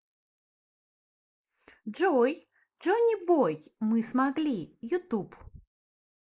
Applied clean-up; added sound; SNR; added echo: neural mask model Resemble Enhance denoiser.